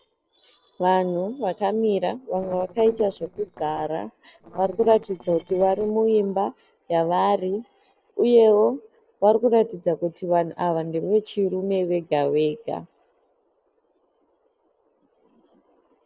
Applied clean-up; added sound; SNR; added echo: neural separator model SepFormer DNS4.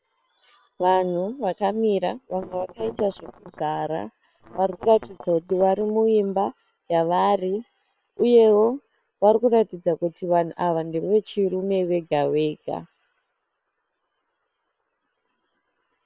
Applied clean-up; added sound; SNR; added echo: neural separator model SepFormer WHAM!.